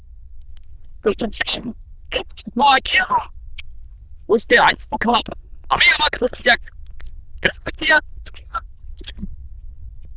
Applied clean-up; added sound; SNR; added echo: neural diffusion model UNIVERSE++.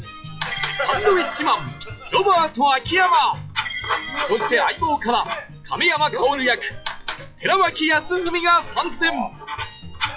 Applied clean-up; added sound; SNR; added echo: classical method log-MMSE.